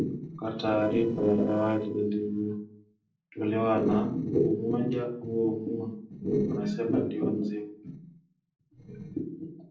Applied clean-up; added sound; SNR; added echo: neural separator model SepFormer DNS4.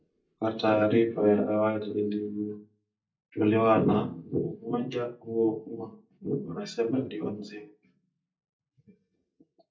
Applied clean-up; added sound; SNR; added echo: neural mask model DeepFilterNet 3.